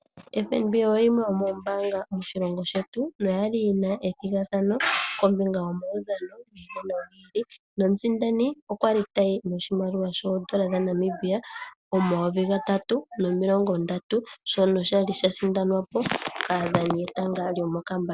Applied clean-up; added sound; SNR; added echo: none; none; none; none.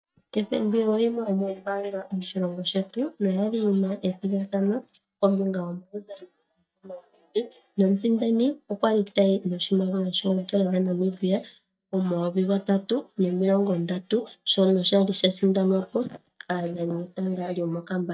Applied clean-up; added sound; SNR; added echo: neural mask model DeepFilterNet 3.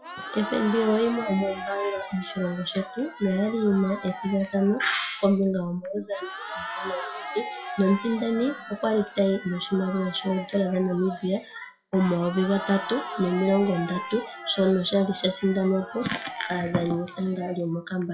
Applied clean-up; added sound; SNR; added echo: classical method WPE with log-MMSE.